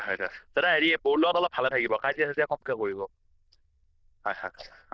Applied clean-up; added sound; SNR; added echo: neural diffusion model UNIVERSE++.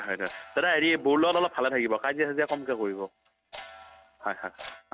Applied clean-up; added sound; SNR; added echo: neural mask model RNNoise.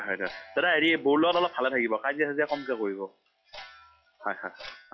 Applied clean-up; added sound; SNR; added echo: classical method log-MMSE.